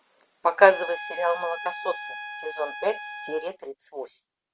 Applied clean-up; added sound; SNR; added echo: none; Trumpet; 11 dB; none.